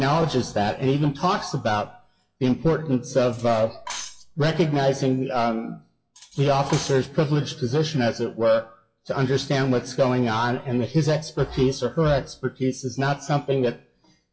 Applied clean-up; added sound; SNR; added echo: classical method WPE with log-MMSE.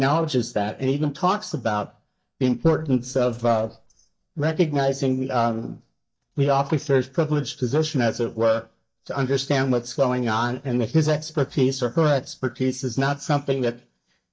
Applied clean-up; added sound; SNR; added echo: neural mask model DeepFilterNet 3.